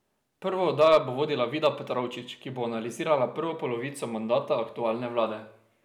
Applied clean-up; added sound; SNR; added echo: none; none; none; none.